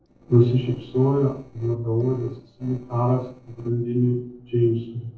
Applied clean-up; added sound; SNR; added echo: neural separator model SepFormer DNS4.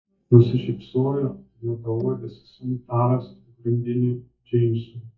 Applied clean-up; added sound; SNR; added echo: neural mask model DeepFilterNet 3.